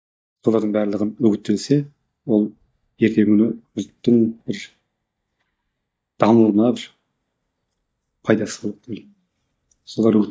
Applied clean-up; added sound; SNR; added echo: neural mask model DeepFilterNet 3.